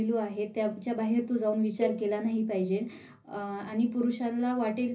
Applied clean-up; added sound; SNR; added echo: none; Cowbell; 11 dB; reverberation time 0.5 s.